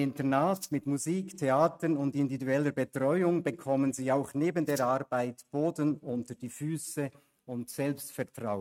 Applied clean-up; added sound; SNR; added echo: neural mask model RNNoise.